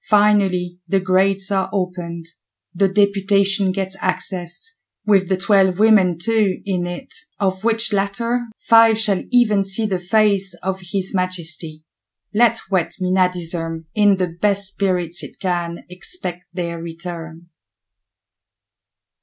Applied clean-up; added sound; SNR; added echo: none; none; none; none.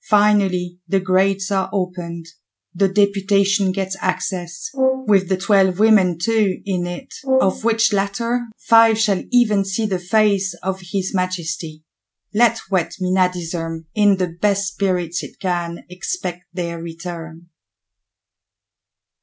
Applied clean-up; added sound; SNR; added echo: none; Brass instrument; 6 dB; none.